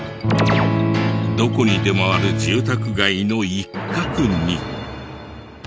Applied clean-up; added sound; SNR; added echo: none; Electric guitar / Strum; -1 dB; none.